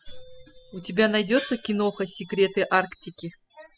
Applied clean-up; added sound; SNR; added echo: classical method spectral subtraction.